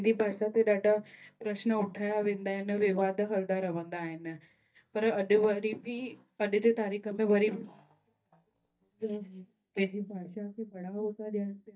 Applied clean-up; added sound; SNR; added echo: neural mask model DeepFilterNet 3.